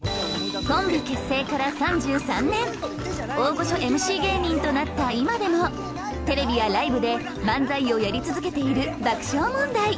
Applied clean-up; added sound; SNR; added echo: none; none; none; none.